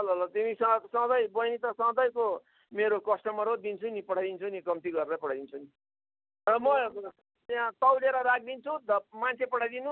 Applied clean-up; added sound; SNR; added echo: none; none; none; none.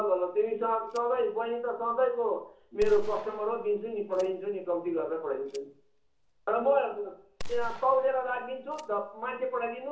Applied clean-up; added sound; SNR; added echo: none; Gunshot, gunfire; 12 dB; reverberation time 0.8 s.